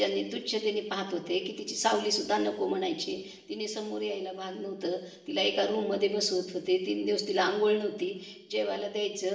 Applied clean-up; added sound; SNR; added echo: none; none; none; reverberation time 0.9 s.